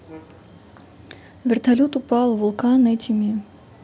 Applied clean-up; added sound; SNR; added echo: none; none; none; none.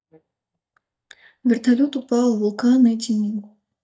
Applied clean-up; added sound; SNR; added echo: neural mask model DeepFilterNet 3.